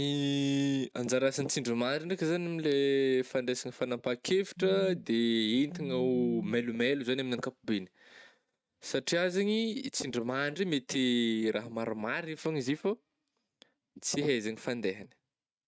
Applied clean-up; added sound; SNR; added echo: neural mask model RNNoise.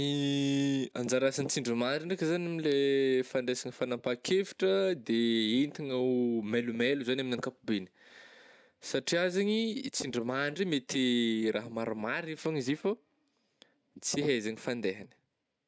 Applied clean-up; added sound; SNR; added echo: none; none; none; none.